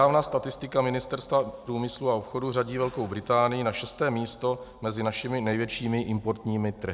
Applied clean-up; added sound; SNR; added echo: none; none; none; none.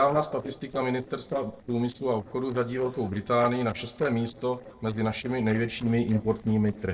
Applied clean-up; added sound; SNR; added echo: neural separator model SepFormer DNS4.